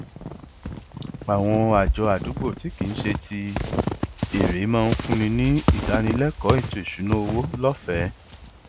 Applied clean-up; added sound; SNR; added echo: none; Squeak / Walk, footsteps; 3 dB; none.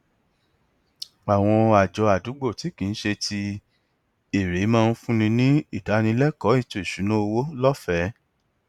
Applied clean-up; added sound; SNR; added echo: none; none; none; none.